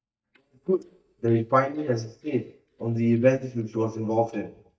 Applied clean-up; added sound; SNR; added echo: neural mask model DeepFilterNet 3.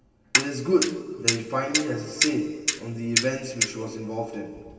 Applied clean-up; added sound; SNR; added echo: none; Clock; 0 dB; reverberation time 2.4 s.